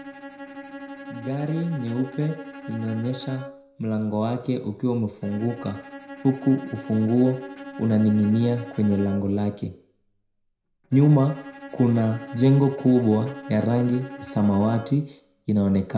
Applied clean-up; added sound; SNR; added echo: none; Bowed string instrument; 16 dB; reverberation time 0.4 s.